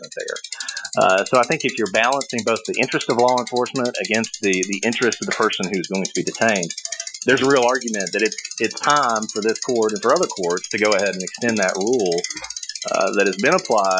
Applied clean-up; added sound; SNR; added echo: classical method Wiener filter.